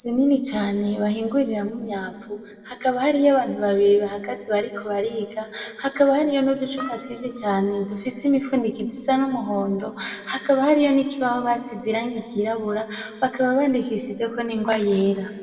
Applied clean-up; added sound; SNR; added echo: neural separator model SepFormer DNS4.